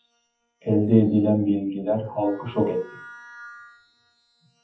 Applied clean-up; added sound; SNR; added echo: classical method WPE with log-MMSE.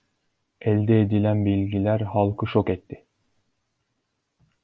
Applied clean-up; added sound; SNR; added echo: none; none; none; none.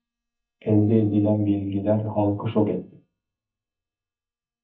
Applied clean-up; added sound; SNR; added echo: neural mask model DeepFilterNet 3.